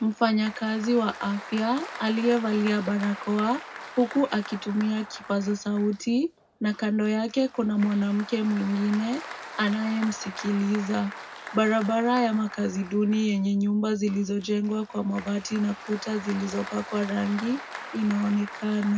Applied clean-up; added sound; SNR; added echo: none; Applause; 15 dB; reverberation time 0.2 s.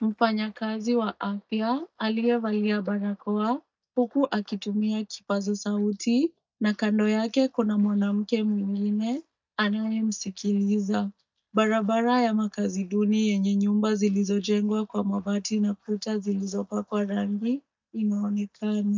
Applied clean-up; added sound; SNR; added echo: neural mask model DeepFilterNet 3.